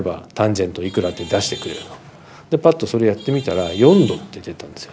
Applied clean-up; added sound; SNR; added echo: none; Traffic noise, roadway noise / Vehicle horn, car horn, honking; 18 dB; none.